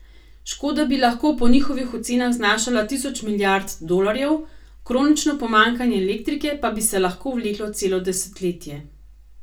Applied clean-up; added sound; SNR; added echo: none; none; none; reverberation time 0.2 s.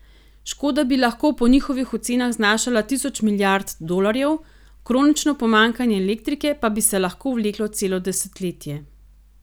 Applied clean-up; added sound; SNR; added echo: none; none; none; none.